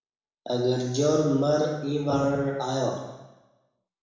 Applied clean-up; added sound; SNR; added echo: none; none; none; reverberation time 1.0 s.